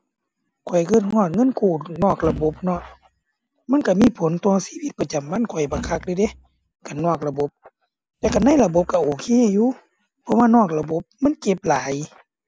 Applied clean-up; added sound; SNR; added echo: none; Thump, thud; 14 dB; none.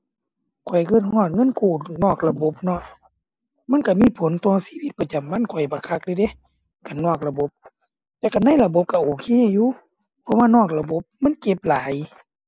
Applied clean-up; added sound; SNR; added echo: neural mask model Resemble Enhance denoiser.